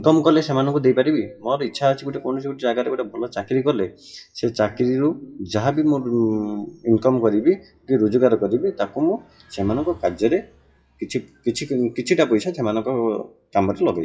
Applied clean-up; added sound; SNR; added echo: classical method WPE with log-MMSE.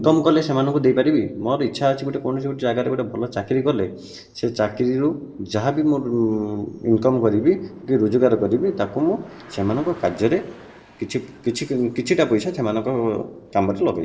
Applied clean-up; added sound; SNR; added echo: neural separator model SepFormer DNS4.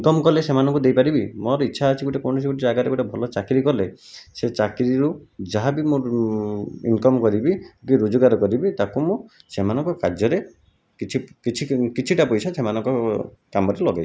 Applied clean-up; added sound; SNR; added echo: none; none; none; none.